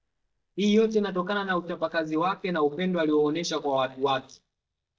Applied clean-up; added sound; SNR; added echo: neural mask model DeepFilterNet 3.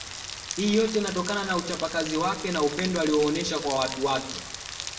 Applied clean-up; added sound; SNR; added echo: none; Rain; 9 dB; reverberation time 0.7 s.